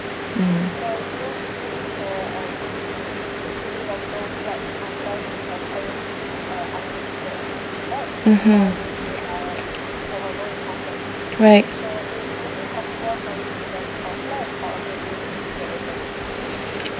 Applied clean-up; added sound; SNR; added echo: none; none; none; none.